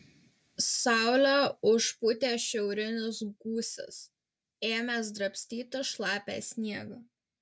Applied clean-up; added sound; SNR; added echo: none; none; none; none.